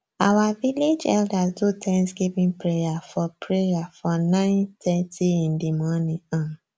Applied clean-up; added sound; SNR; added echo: none; none; none; none.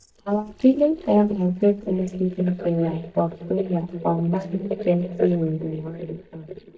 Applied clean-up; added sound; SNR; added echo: neural mask model DeepFilterNet 3.